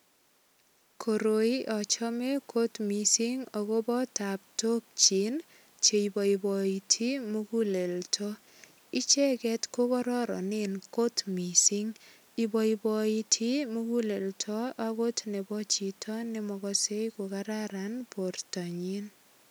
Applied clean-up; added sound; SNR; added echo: none; none; none; none.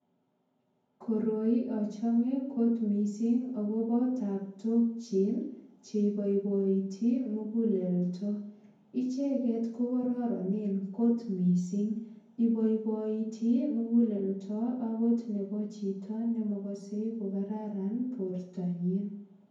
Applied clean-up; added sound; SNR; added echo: none; none; none; reverberation time 0.9 s.